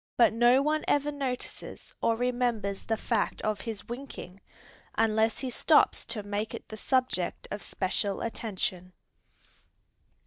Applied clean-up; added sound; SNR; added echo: neural mask model DeepFilterNet 3.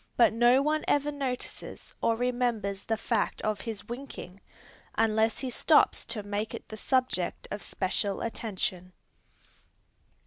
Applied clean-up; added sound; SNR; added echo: none; none; none; none.